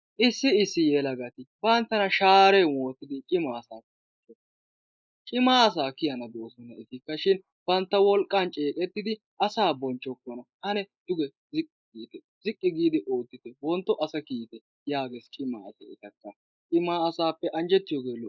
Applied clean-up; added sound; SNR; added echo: neural mask model Resemble Enhance denoiser.